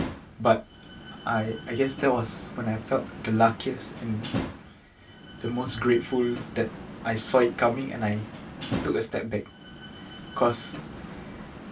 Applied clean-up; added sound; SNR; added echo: none; Slam; 11 dB; reverberation time 0.2 s.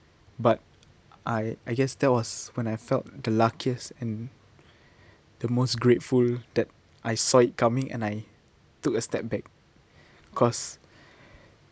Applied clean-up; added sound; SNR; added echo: none; none; none; none.